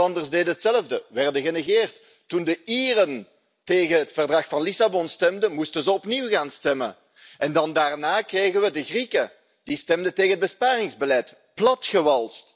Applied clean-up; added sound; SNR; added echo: none; none; none; none.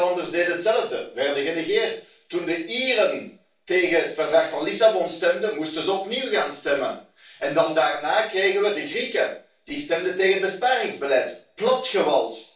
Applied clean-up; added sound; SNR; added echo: none; none; none; reverberation time 0.3 s.